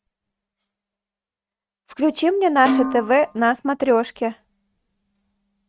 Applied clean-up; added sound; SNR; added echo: neural mask model RNNoise.